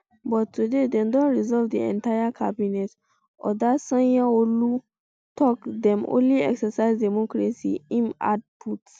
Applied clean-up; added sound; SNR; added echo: none; none; none; none.